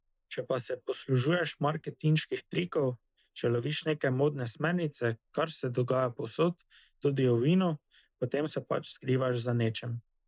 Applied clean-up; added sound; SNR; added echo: neural mask model Resemble Enhance denoiser.